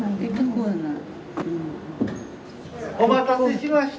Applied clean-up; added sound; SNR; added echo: none; Door / Car; 18 dB; none.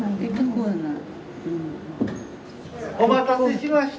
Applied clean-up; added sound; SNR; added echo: none; none; none; none.